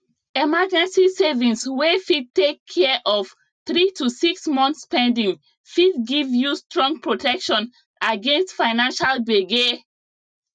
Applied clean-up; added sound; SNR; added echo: none; none; none; none.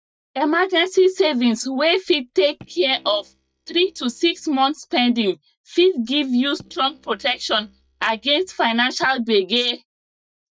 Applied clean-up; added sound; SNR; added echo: neural mask model DeepFilterNet 3.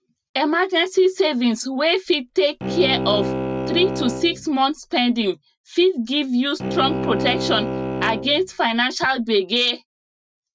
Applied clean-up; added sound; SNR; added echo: none; Bowed string instrument; 6 dB; none.